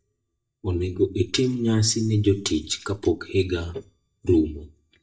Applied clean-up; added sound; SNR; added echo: neural mask model DeepFilterNet 3.